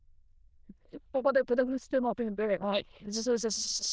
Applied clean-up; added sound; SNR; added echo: neural diffusion model UNIVERSE++.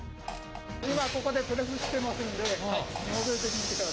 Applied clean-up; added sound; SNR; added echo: none; Fart; 15 dB; none.